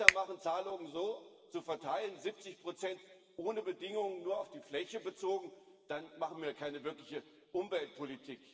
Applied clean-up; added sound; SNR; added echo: none; Finger snapping; -4 dB; reverberation time 3.0 s.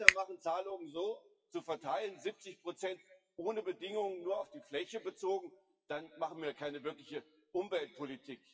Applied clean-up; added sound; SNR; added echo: classical method WPE with log-MMSE.